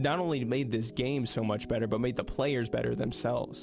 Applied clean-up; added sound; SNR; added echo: none; none; none; none.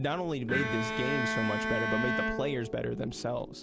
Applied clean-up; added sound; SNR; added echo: none; Bowed string instrument; 1 dB; none.